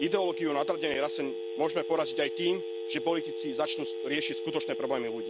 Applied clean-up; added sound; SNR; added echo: none; Telephone; 4 dB; none.